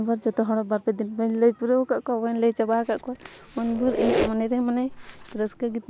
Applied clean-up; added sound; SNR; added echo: none; Squeak; 7 dB; none.